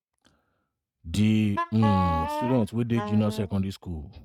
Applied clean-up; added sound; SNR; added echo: neural mask model RNNoise.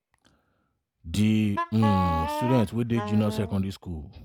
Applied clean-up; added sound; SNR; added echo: none; Wind instrument, woodwind instrument; 4 dB; none.